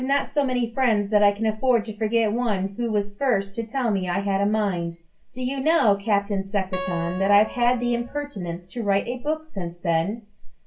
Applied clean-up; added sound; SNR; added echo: none; Acoustic guitar; 13 dB; reverberation time 0.2 s.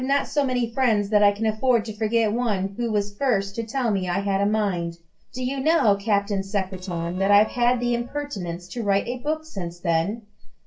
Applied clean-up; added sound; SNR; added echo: neural separator model SepFormer DNS4.